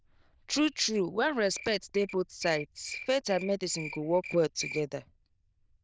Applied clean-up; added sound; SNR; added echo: neural diffusion model UNIVERSE++.